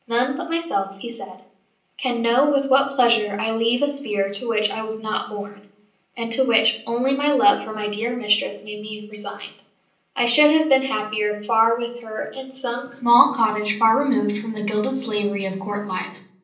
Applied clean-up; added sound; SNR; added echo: none; none; none; reverberation time 0.6 s.